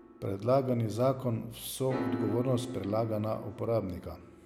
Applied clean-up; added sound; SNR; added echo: none; Piano; 10 dB; none.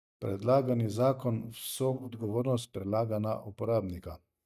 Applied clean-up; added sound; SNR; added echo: neural mask model DeepFilterNet 3.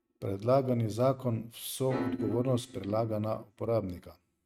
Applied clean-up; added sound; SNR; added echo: neural mask model RNNoise.